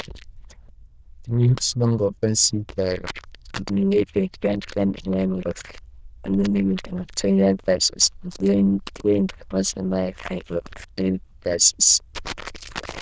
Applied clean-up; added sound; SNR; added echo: neural diffusion model UNIVERSE++.